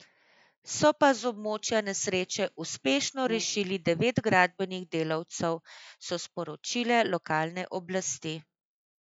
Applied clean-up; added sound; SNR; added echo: classical method log-MMSE.